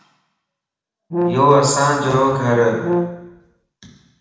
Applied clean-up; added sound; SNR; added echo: none; Brass instrument; 5 dB; reverberation time 1.1 s.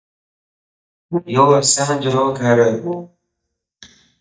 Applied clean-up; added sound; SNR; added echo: neural mask model DeepFilterNet 3.